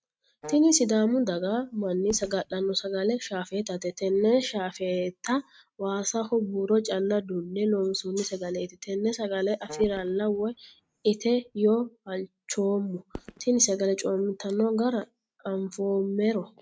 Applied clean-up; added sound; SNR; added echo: neural mask model RNNoise.